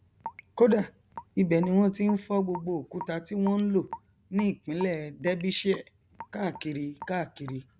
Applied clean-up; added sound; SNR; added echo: none; Raindrop / Drip; 17 dB; none.